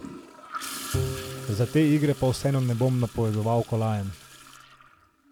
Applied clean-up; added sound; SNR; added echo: none; Toilet flush / Gurgling + Bowed string instrument; 10 dB; none.